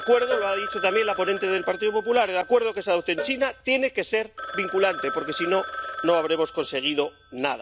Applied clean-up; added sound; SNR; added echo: none; Cowbell + Telephone; 10 dB; none.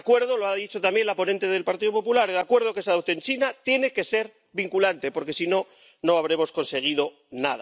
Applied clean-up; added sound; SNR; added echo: none; none; none; none.